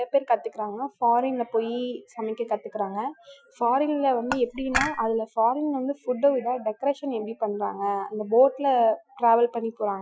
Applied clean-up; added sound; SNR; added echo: classical method Wiener filter.